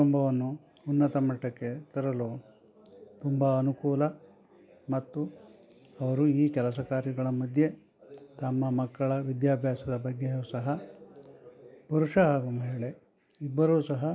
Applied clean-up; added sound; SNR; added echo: none; none; none; none.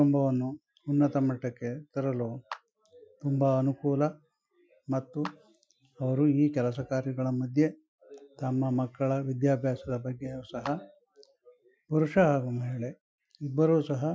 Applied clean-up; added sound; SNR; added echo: classical method Wiener filter.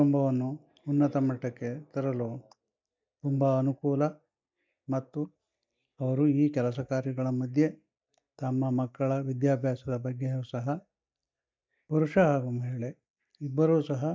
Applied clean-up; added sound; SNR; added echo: neural mask model DeepFilterNet 3.